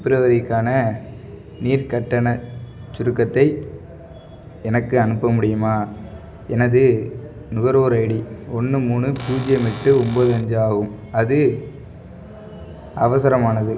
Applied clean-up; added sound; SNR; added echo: none; Cupboard open or close / Door; 17 dB; none.